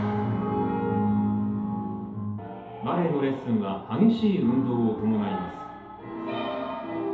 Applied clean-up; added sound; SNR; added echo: none; none; none; reverberation time 2.2 s.